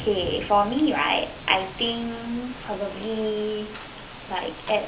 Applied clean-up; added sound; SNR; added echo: none; Rain; 13 dB; reverberation time 0.3 s.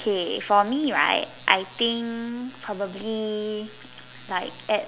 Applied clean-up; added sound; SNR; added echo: none; none; none; none.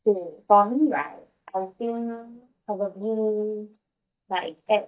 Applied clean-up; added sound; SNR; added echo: neural mask model DeepFilterNet 3.